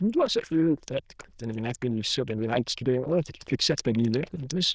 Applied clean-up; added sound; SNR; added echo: neural diffusion model UNIVERSE++.